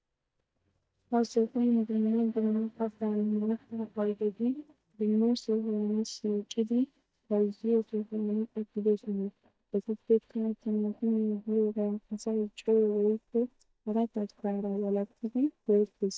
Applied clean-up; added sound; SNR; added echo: neural mask model DeepFilterNet 3.